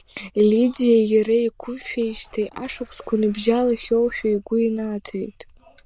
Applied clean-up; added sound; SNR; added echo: neural diffusion model UNIVERSE++.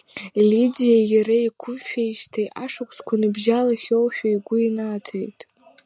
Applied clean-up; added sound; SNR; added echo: none; none; none; none.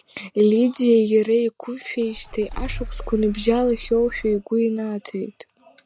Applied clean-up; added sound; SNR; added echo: none; Engine starting / Car; 12 dB; none.